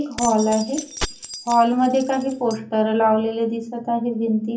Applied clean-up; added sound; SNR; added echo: none; Keys jangling; 12 dB; reverberation time 0.3 s.